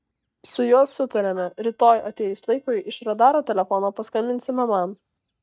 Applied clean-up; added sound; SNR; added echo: neural mask model DeepFilterNet 3.